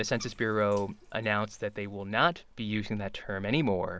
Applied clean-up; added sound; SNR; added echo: none; Bathtub (filling or washing); 19 dB; none.